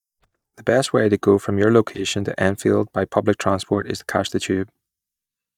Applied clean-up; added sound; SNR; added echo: neural mask model DeepFilterNet 3.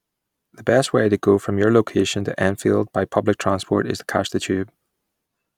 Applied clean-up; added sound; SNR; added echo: none; none; none; none.